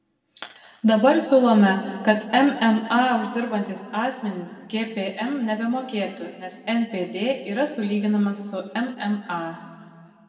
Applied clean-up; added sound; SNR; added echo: none; none; none; reverberation time 1.9 s.